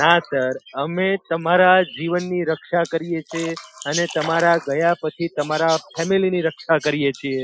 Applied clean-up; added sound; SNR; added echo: classical method Wiener filter.